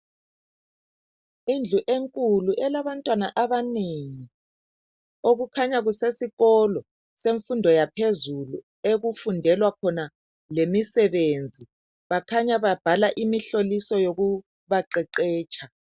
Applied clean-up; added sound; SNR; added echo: none; none; none; none.